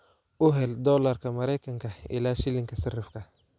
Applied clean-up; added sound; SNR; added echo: none; none; none; none.